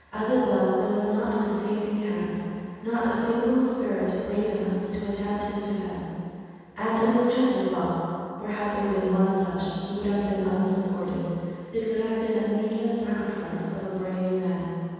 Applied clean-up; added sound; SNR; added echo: none; none; none; reverberation time 2.1 s.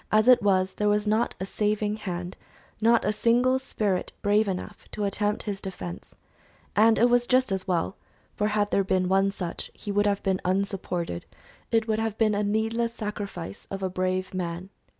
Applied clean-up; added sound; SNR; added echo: none; none; none; none.